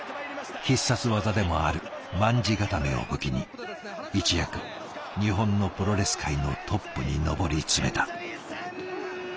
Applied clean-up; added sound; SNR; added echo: none; none; none; none.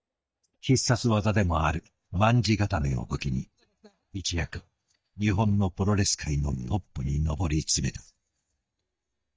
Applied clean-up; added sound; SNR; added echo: neural mask model DeepFilterNet 3.